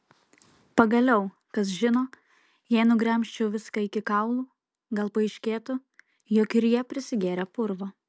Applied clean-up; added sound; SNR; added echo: none; none; none; none.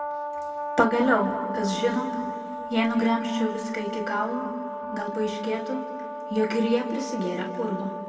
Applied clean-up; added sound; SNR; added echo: none; Brass instrument; 6 dB; reverberation time 2.0 s.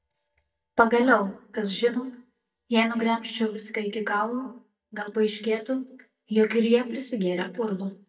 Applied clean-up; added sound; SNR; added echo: neural mask model DeepFilterNet 3.